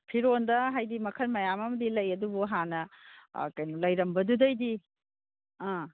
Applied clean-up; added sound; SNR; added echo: none; none; none; none.